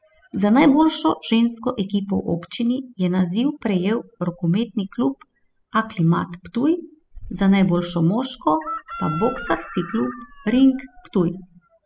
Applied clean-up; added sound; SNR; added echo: classical method spectral subtraction.